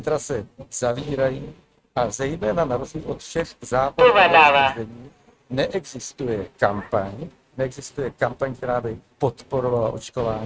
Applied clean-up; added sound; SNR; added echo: neural mask model RNNoise.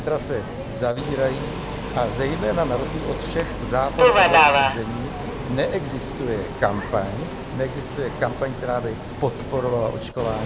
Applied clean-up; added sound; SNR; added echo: none; Subway, metro, underground; -1 dB; none.